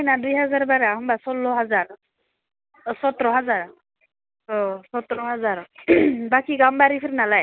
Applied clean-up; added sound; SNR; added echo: none; none; none; none.